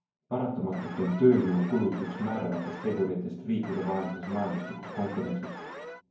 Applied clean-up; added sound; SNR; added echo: none; Alarm; 12 dB; reverberation time 0.9 s.